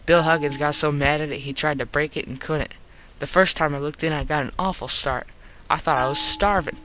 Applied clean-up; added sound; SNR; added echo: none; Bell; 17 dB; none.